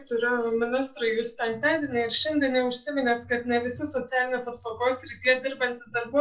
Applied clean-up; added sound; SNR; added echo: none; none; none; reverberation time 0.2 s.